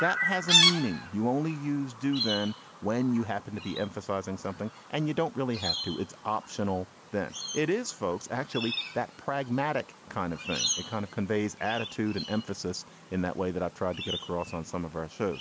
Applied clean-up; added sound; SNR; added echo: none; Chirp, tweet; 3 dB; none.